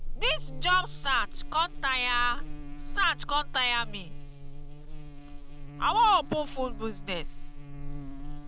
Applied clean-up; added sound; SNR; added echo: none; Buzz; 4 dB; none.